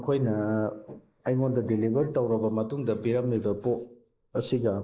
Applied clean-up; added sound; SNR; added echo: neural mask model Resemble Enhance denoiser.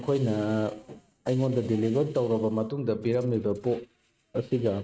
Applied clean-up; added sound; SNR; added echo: neural mask model RNNoise.